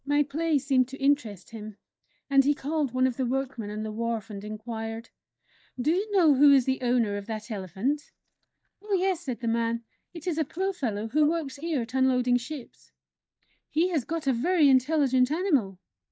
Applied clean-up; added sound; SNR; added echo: neural mask model DeepFilterNet 3.